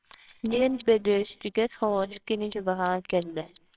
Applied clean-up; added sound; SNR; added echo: neural separator model SepFormer WHAMR!.